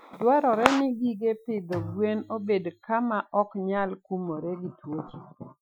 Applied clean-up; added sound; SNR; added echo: classical method Wiener filter.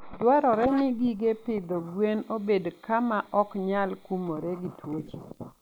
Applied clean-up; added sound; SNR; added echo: neural mask model Resemble Enhance denoiser.